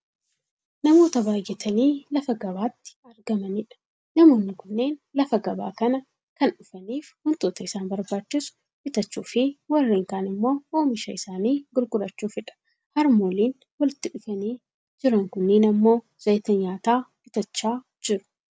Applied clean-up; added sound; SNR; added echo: none; none; none; none.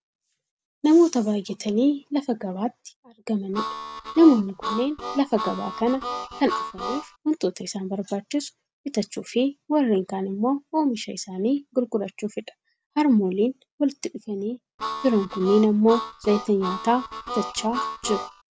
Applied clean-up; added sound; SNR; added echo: none; Harmonica; 8 dB; none.